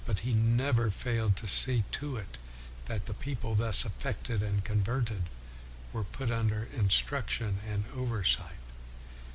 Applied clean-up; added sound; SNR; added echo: none; none; none; none.